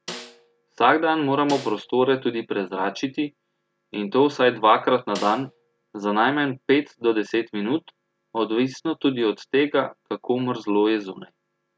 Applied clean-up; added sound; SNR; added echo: none; Snare drum; 17 dB; none.